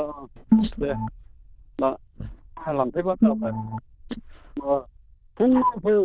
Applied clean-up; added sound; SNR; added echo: neural diffusion model UNIVERSE++.